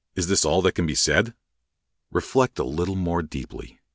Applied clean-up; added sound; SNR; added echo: none; none; none; none.